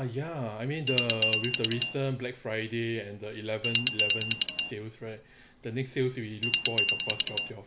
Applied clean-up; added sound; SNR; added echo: none; Glass; -5 dB; none.